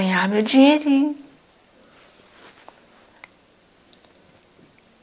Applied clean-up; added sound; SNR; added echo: none; none; none; none.